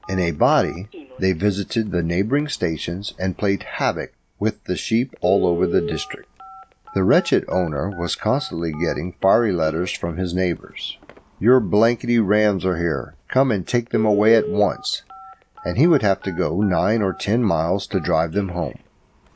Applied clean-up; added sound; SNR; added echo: none; Telephone; 15 dB; none.